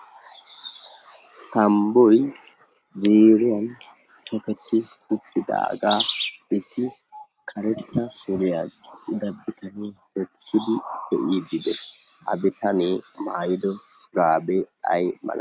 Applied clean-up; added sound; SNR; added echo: neural mask model RNNoise.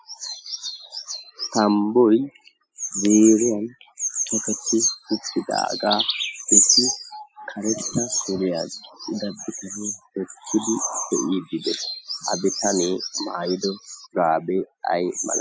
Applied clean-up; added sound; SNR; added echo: classical method spectral subtraction.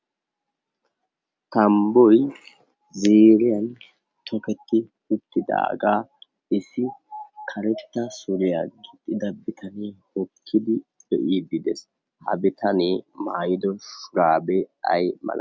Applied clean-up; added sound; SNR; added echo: none; none; none; none.